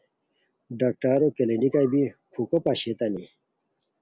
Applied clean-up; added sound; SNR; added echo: none; none; none; none.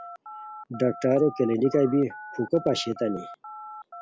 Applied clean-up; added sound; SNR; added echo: none; Telephone; 15 dB; none.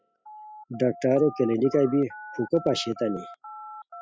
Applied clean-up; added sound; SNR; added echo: classical method spectral subtraction.